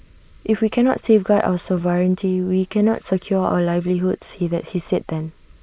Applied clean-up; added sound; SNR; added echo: neural mask model Resemble Enhance denoiser.